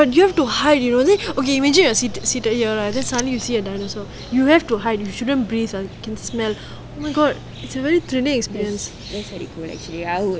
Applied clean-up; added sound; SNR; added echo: none; none; none; none.